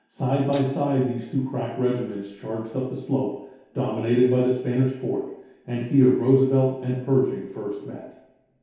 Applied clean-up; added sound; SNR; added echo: none; Rattle (instrument); -3 dB; reverberation time 0.8 s.